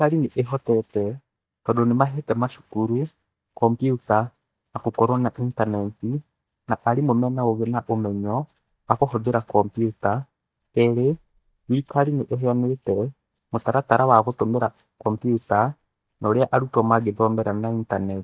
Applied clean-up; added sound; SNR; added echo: neural mask model DeepFilterNet 3.